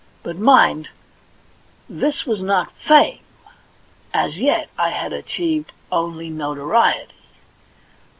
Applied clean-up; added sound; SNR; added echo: none; none; none; none.